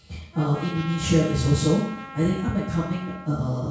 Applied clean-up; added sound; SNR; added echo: none; Trumpet; 16 dB; reverberation time 0.6 s.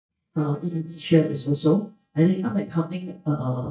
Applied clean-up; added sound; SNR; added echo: neural mask model DeepFilterNet 3.